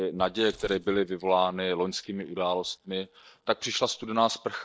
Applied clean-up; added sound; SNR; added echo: neural mask model DeepFilterNet 3.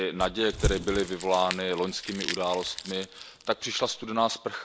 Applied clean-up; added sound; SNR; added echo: none; Crumpling, crinkling / Crushing; 7 dB; none.